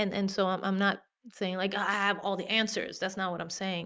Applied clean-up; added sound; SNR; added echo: neural mask model Resemble Enhance denoiser.